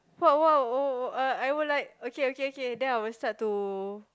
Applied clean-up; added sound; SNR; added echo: none; none; none; none.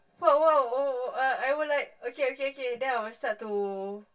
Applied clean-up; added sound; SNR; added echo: none; none; none; reverberation time 0.1 s.